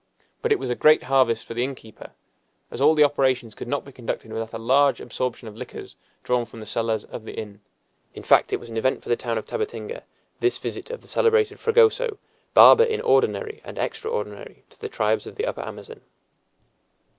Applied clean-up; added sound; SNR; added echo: none; none; none; none.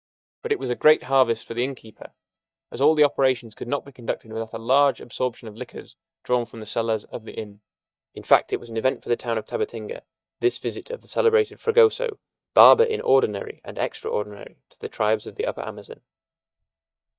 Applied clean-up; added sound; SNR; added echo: neural mask model DeepFilterNet 3.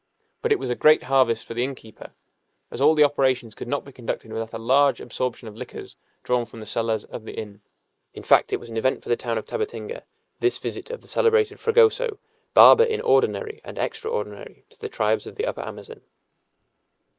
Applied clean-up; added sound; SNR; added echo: neural mask model Resemble Enhance denoiser.